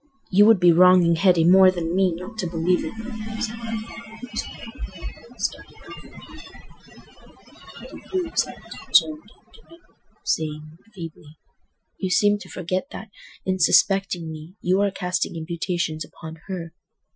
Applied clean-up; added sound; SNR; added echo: classical method Wiener filter.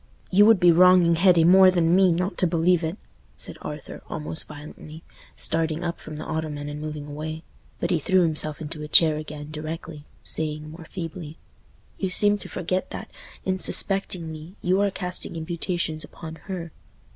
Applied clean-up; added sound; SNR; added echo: none; none; none; none.